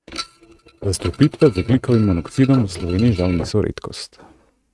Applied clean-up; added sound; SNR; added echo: neural mask model RNNoise.